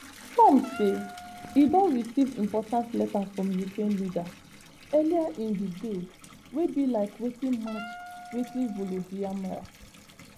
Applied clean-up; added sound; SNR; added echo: none; Wind instrument, woodwind instrument + Bathtub (filling or washing) / Water tap, faucet; 18 dB; none.